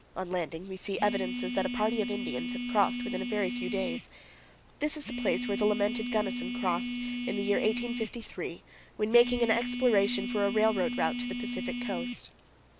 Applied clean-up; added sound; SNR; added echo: none; Telephone; 4 dB; none.